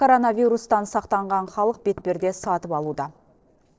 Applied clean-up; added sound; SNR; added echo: neural separator model SepFormer DNS4.